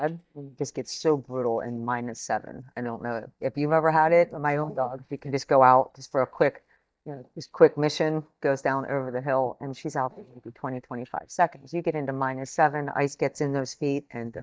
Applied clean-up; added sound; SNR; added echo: neural mask model DeepFilterNet 3.